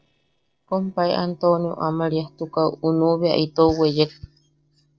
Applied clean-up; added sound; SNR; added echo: neural separator model SepFormer DNS4.